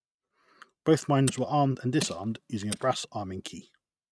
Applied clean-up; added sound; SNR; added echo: neural mask model RNNoise.